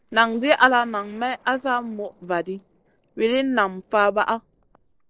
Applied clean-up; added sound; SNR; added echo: neural separator model SepFormer DNS4.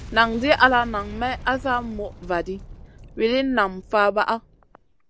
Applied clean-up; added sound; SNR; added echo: none; Boom; 16 dB; none.